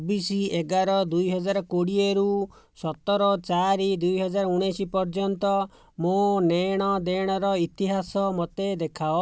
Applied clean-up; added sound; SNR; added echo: none; none; none; none.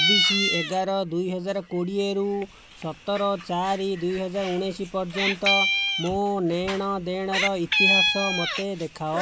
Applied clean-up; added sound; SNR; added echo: none; Meow; 1 dB; none.